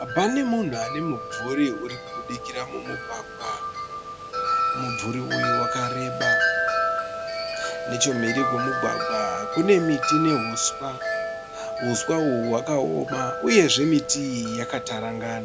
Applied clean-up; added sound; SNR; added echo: none; Wind chime; 2 dB; none.